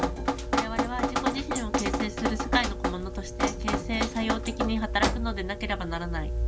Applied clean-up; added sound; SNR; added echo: none; Drip; -3 dB; none.